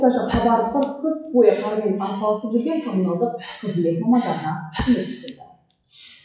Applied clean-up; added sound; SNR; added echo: classical method WPE with log-MMSE.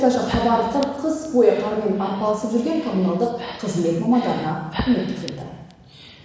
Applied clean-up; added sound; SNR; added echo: none; Breathing; 14 dB; reverberation time 1.1 s.